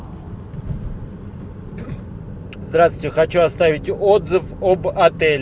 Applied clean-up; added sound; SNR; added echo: none; none; none; none.